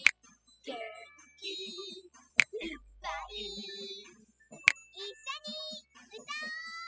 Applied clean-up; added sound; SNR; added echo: classical method spectral subtraction.